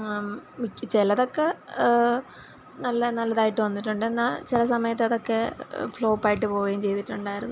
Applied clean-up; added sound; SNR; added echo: none; none; none; none.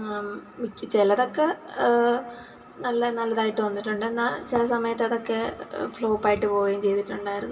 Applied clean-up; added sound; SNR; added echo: none; none; none; reverberation time 2.9 s.